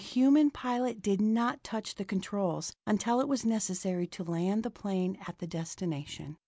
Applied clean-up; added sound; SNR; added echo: none; none; none; none.